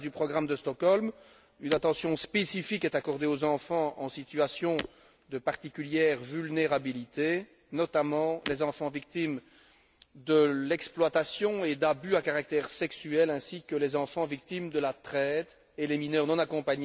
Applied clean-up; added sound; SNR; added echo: none; Shatter; 15 dB; none.